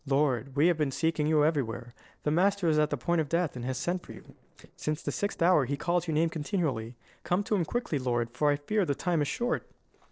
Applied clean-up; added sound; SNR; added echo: neural separator model SepFormer DNS4.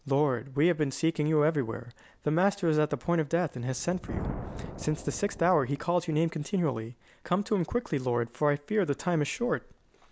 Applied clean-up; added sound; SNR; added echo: none; Thunder; 16 dB; none.